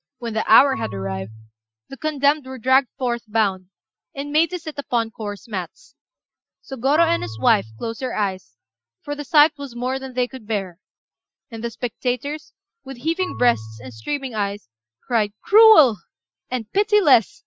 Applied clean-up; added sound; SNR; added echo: classical method Wiener filter.